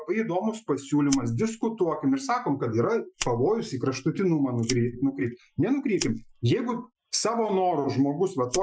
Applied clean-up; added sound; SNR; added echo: classical method Wiener filter.